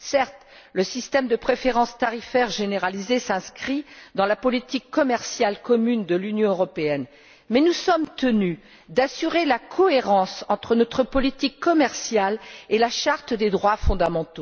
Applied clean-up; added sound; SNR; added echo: none; none; none; none.